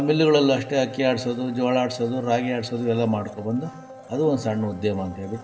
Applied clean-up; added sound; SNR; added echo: none; Domestic sounds, home sounds; 20 dB; reverberation time 1.7 s.